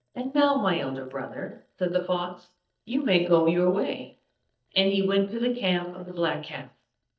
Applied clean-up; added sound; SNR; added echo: neural mask model DeepFilterNet 3.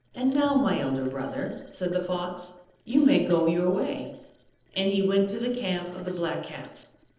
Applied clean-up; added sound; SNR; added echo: neural separator model SepFormer DNS4.